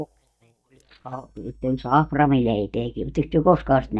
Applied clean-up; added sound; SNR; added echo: neural mask model DeepFilterNet 3.